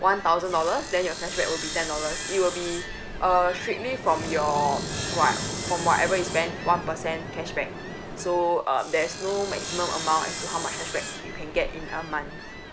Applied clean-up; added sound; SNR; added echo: none; Sawing + Ocean; 7 dB; none.